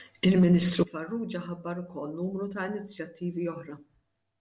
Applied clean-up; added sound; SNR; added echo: none; none; none; none.